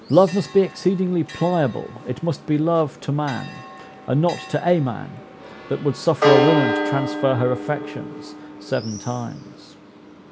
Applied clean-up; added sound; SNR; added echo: none; Church bell; 5 dB; none.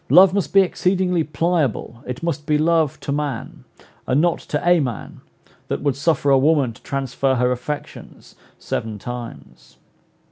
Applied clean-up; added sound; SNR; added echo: none; none; none; none.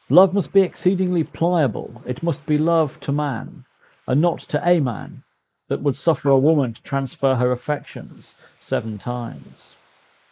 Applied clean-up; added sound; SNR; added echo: neural mask model Resemble Enhance denoiser.